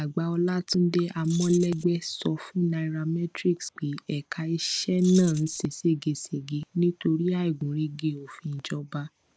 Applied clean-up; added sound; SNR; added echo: none; Keys jangling; 15 dB; none.